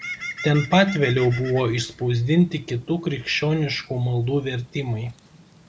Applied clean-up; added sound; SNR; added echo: none; Bird; 16 dB; none.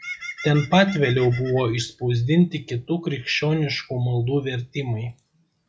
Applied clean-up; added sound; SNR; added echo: classical method log-MMSE.